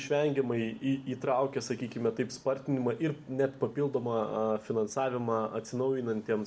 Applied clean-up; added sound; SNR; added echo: none; none; none; none.